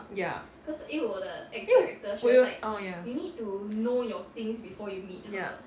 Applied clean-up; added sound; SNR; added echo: none; none; none; none.